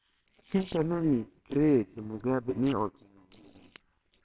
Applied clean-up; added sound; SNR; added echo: neural separator model SepFormer WHAMR!.